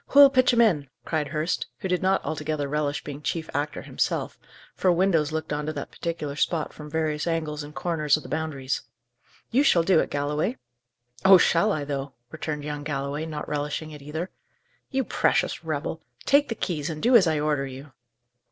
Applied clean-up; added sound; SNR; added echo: none; none; none; none.